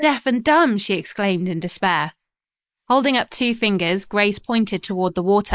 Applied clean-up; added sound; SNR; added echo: neural mask model Resemble Enhance denoiser.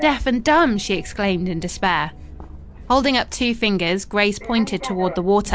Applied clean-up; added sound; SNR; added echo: none; Sliding door; 13 dB; none.